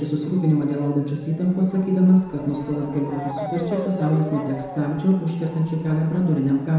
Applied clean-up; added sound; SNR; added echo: none; Motor vehicle (road) / Siren; 14 dB; reverberation time 1.0 s.